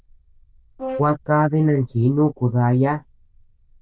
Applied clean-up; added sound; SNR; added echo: neural diffusion model UNIVERSE++.